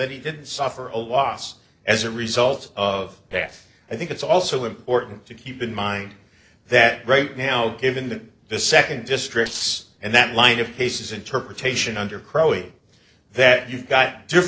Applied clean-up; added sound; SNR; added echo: neural separator model SepFormer DNS4.